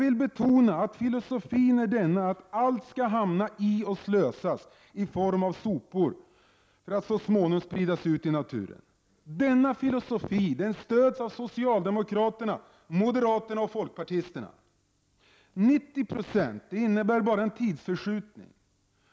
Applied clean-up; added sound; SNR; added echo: none; none; none; none.